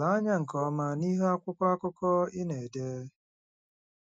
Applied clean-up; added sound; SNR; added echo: none; none; none; none.